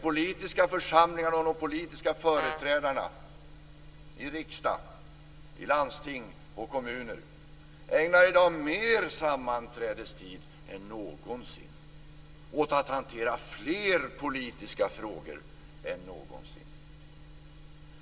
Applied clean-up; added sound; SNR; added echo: none; Brass instrument; 6 dB; reverberation time 0.8 s.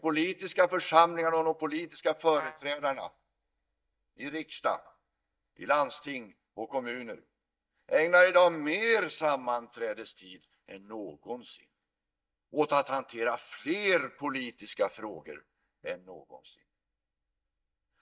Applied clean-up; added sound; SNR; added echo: neural mask model DeepFilterNet 3.